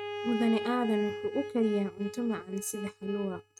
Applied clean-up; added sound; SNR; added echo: neural mask model RNNoise.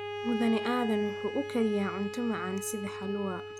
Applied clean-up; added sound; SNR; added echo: none; Bowed string instrument; 6 dB; none.